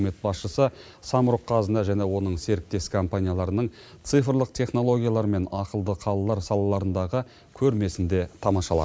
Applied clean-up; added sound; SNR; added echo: none; none; none; none.